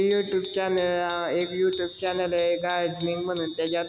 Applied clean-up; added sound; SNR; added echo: none; Bicycle bell; 15 dB; none.